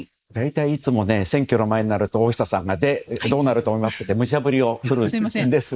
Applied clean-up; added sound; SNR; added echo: neural mask model Resemble Enhance denoiser.